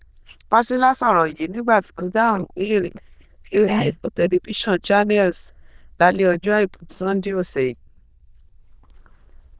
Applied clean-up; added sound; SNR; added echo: neural diffusion model UNIVERSE++.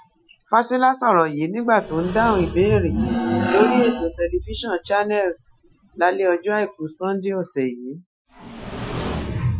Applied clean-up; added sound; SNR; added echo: classical method Wiener filter.